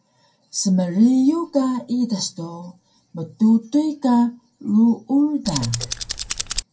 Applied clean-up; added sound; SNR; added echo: none; Tools; 7 dB; reverberation time 0.2 s.